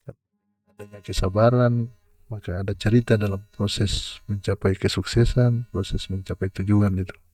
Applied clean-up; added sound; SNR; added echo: neural mask model DeepFilterNet 3.